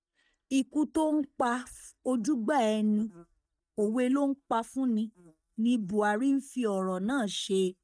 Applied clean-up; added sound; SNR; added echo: neural mask model DeepFilterNet 3.